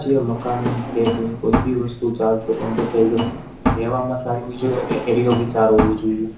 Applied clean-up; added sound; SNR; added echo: none; Drawer open or close; 5 dB; reverberation time 0.7 s.